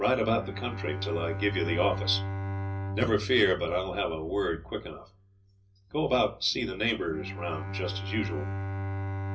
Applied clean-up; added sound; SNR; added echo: none; Bowed string instrument; 6 dB; reverberation time 0.4 s.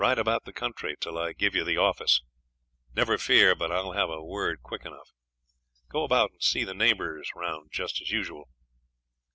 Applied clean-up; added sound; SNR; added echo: none; none; none; none.